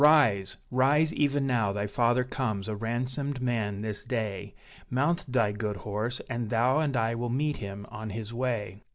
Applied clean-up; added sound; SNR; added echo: none; none; none; none.